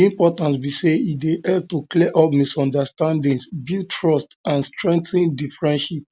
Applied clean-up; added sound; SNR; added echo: none; none; none; none.